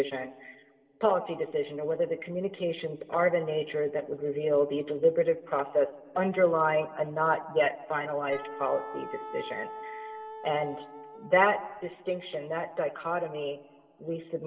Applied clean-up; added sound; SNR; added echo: none; Wind instrument, woodwind instrument; 13 dB; reverberation time 2.1 s.